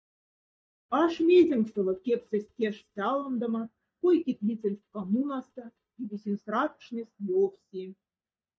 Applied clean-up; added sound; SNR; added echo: neural mask model DeepFilterNet 3.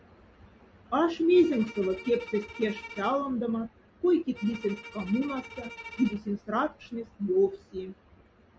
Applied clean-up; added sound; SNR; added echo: none; Bowed string instrument; 17 dB; none.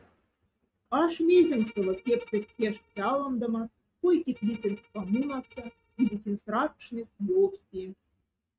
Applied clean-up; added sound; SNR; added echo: neural mask model RNNoise.